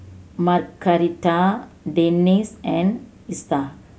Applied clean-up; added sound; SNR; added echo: none; none; none; none.